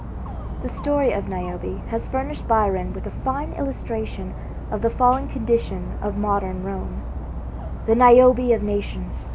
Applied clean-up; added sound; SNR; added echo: none; Dog; 7 dB; none.